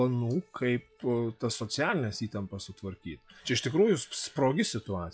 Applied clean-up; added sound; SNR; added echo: classical method log-MMSE.